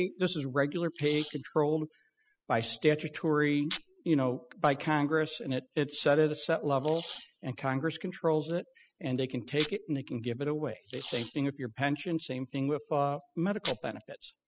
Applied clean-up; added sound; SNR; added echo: classical method spectral subtraction.